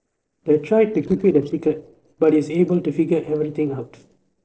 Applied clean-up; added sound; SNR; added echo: neural separator model SepFormer DNS4.